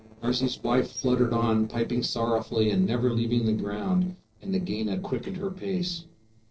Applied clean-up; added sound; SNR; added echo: neural separator model SepFormer DNS4.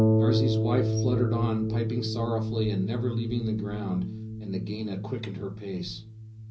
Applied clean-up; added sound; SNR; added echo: none; Harp; -3 dB; reverberation time 0.5 s.